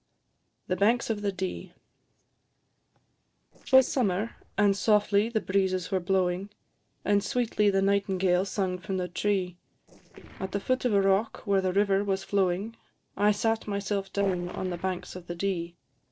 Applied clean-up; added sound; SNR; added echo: neural separator model SepFormer DNS4.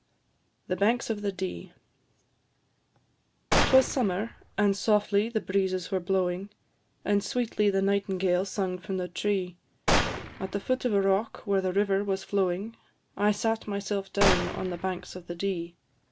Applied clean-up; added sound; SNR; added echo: none; Gunshot, gunfire; 2 dB; none.